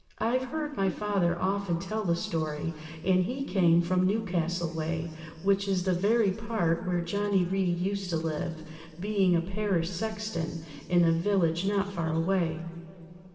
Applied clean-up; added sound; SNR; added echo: none; none; none; reverberation time 2.7 s.